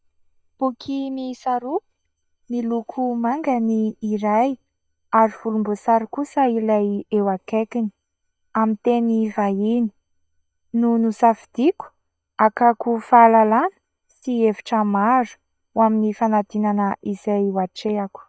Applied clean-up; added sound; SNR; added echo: neural mask model DeepFilterNet 3.